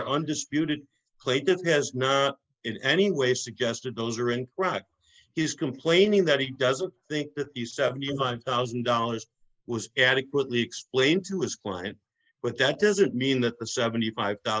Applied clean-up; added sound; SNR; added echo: neural mask model Resemble Enhance denoiser.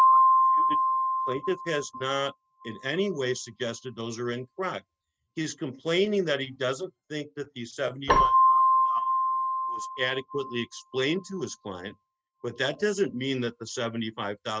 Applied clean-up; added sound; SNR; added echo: neural mask model RNNoise.